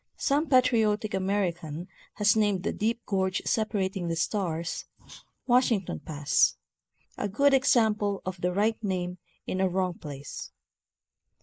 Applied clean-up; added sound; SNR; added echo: neural mask model Resemble Enhance denoiser.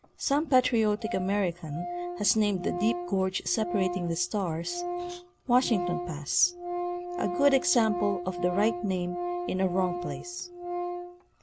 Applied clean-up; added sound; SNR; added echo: none; Organ; 6 dB; none.